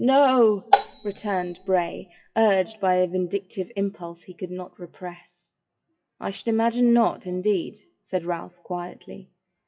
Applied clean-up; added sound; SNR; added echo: classical method WPE with log-MMSE.